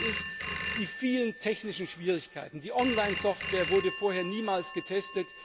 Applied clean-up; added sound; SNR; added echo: none; Telephone; -2 dB; none.